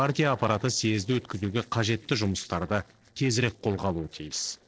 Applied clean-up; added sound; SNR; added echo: neural separator model SepFormer DNS4.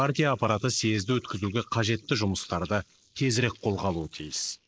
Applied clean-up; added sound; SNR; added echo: neural mask model Resemble Enhance denoiser.